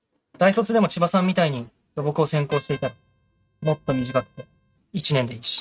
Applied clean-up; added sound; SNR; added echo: neural mask model RNNoise.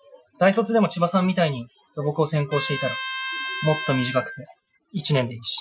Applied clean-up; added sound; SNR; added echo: classical method Wiener filter.